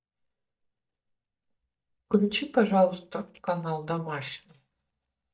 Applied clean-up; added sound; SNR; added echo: neural mask model DeepFilterNet 3.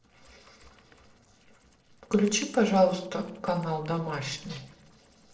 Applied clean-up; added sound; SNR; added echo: neural separator model SepFormer DNS4.